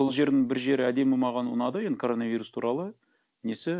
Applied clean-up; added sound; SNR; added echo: none; none; none; none.